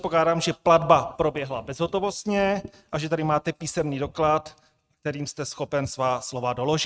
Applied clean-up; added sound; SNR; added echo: neural mask model RNNoise.